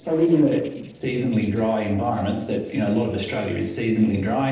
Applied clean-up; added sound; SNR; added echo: neural separator model SepFormer DNS4.